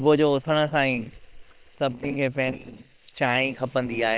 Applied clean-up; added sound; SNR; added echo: neural separator model SepFormer WHAM!.